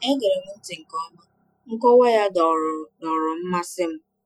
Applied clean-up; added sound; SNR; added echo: classical method Wiener filter.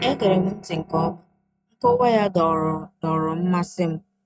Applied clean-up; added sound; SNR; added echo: neural mask model RNNoise.